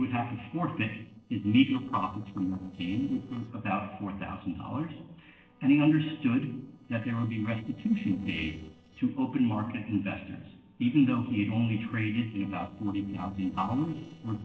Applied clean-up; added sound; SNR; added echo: neural separator model SepFormer DNS4.